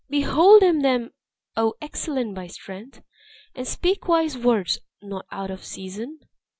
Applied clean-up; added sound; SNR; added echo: none; none; none; none.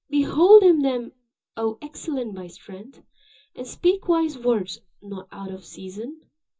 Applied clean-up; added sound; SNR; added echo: none; none; none; reverberation time 0.2 s.